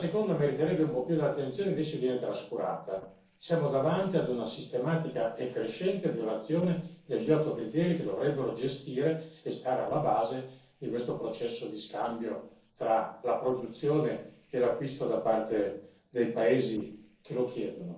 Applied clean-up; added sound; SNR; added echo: neural separator model SepFormer DNS4.